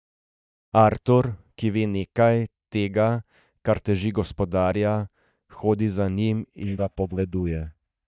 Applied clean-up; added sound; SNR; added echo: neural mask model DeepFilterNet 3.